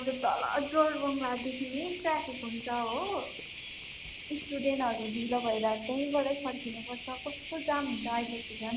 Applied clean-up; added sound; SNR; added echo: none; Cricket; -3 dB; none.